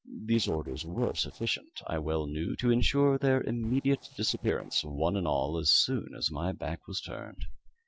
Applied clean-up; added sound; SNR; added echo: neural separator model SepFormer DNS4.